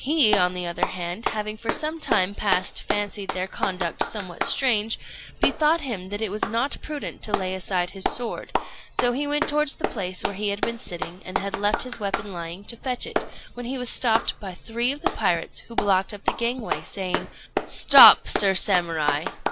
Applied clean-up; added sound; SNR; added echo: none; Clapping; 6 dB; none.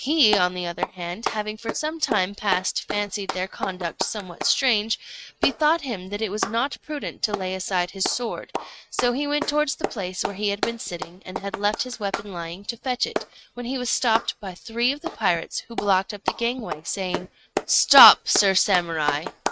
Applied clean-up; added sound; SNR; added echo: neural mask model RNNoise.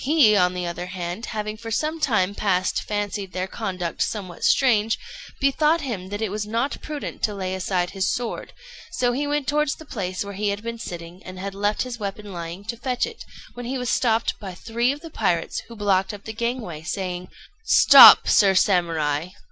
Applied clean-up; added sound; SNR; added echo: none; none; none; none.